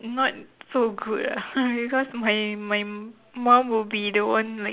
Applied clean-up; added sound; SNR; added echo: none; none; none; none.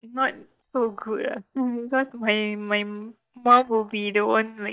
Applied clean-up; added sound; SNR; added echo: neural mask model DeepFilterNet 3.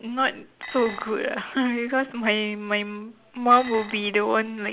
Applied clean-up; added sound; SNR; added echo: none; Dishes, pots, and pans; 15 dB; none.